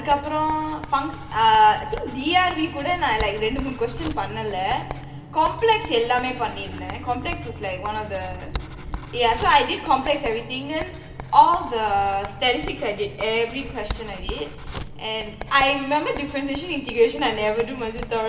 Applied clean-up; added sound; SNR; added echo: none; Writing; 13 dB; reverberation time 1.9 s.